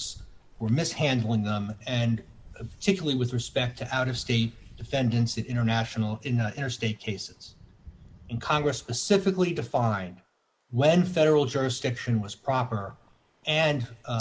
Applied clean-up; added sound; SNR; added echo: neural mask model Resemble Enhance denoiser.